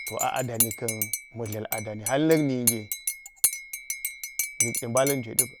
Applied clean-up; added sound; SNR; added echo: none; Cutlery, silverware / Dishes, pots, and pans / Chink, clink; 1 dB; none.